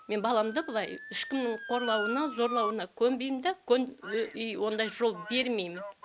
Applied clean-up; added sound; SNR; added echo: none; Motor vehicle (road) / Siren; 11 dB; none.